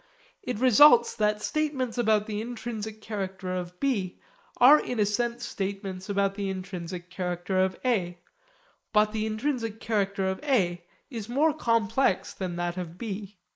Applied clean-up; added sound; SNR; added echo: neural mask model Resemble Enhance denoiser.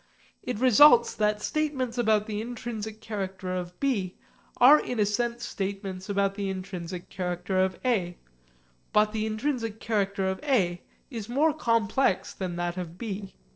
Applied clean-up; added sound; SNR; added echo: neural separator model SepFormer DNS4.